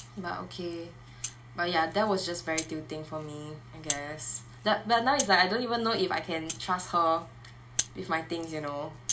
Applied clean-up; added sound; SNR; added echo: none; Rattle (instrument); 11 dB; reverberation time 0.2 s.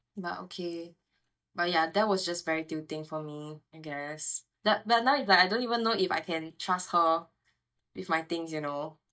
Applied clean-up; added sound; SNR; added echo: neural mask model DeepFilterNet 3.